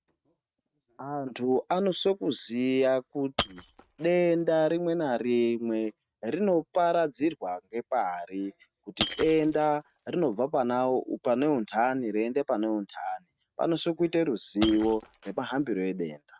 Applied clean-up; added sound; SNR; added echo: neural mask model RNNoise.